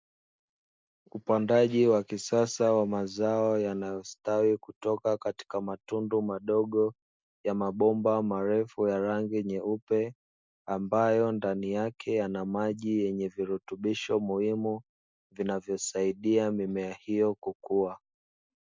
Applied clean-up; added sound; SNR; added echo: none; none; none; none.